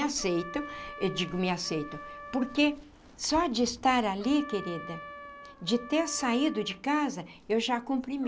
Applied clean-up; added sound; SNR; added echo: none; Trumpet; 16 dB; none.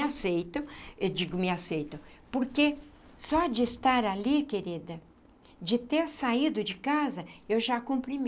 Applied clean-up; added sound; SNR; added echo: none; none; none; none.